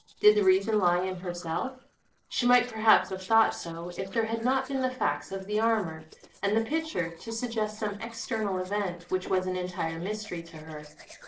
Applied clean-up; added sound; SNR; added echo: neural separator model SepFormer DNS4.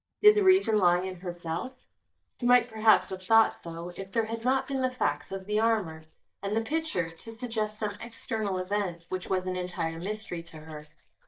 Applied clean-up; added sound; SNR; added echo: neural mask model DeepFilterNet 3.